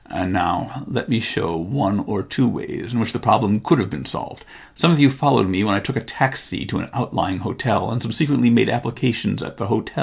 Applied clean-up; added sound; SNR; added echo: none; none; none; none.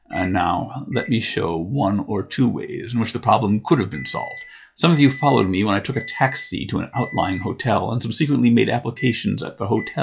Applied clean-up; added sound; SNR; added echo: classical method log-MMSE.